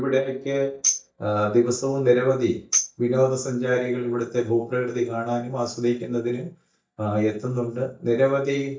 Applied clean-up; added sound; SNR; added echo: neural mask model DeepFilterNet 3.